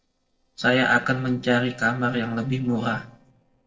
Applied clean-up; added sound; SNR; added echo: neural separator model SepFormer DNS4.